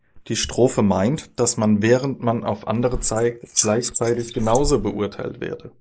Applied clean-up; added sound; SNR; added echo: neural mask model Resemble Enhance denoiser.